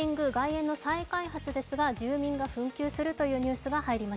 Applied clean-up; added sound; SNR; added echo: none; none; none; none.